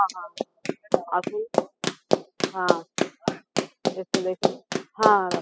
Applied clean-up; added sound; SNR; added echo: classical method spectral subtraction.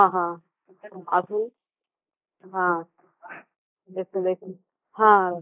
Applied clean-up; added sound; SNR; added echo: neural mask model Resemble Enhance denoiser.